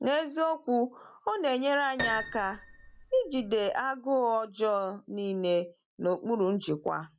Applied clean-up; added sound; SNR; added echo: none; Piano; 9 dB; none.